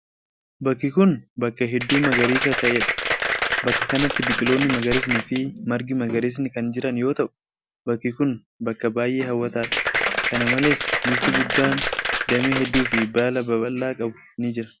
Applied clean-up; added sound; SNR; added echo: none; Applause; -2 dB; none.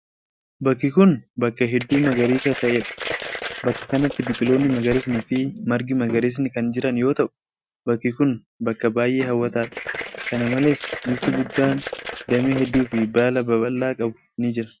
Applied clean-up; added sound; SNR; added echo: neural mask model RNNoise.